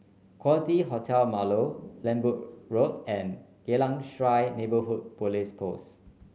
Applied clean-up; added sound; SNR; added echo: none; none; none; none.